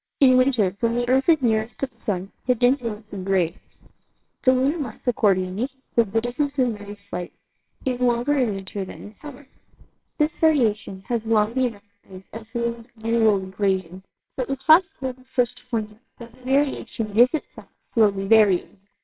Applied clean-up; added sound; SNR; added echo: neural separator model SepFormer WHAMR!.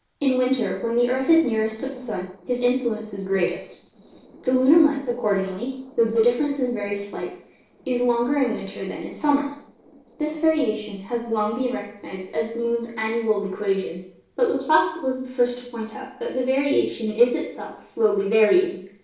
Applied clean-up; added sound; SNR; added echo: neural separator model SepFormer DNS4.